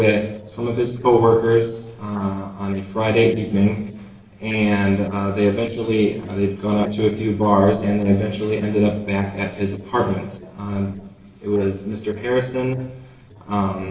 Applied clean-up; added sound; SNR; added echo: neural separator model SepFormer DNS4.